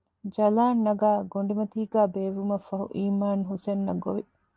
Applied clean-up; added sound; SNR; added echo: none; none; none; none.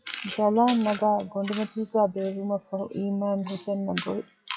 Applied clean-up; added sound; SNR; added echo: classical method WPE with log-MMSE.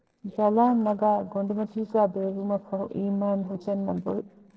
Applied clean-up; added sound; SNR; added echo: neural separator model SepFormer DNS4.